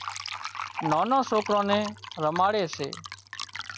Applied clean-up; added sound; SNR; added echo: none; Fill (with liquid); 9 dB; none.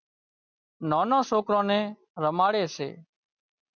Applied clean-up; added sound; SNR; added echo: none; none; none; none.